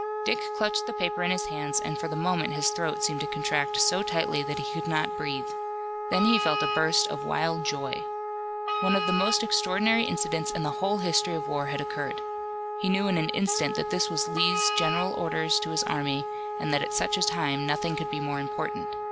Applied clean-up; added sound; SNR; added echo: none; Wind instrument, woodwind instrument + Wind instrument, woodwind instrument; 2 dB; none.